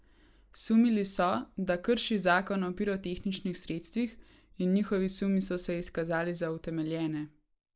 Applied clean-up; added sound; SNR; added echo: neural mask model Resemble Enhance denoiser.